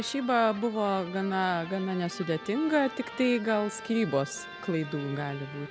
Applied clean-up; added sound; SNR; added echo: none; Trumpet + Electric guitar; 15 dB; none.